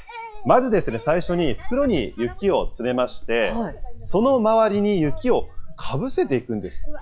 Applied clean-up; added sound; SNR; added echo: classical method log-MMSE.